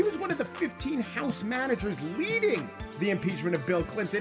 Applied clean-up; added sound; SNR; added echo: none; Organ; 11 dB; reverberation time 2.9 s.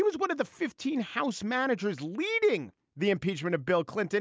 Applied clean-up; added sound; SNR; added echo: none; none; none; none.